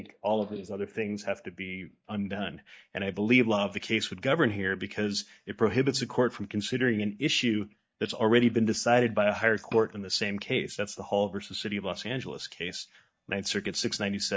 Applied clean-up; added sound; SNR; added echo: neural mask model DeepFilterNet 3.